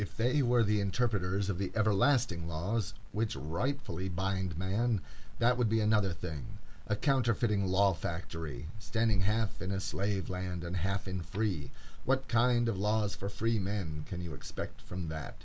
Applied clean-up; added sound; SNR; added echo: none; none; none; none.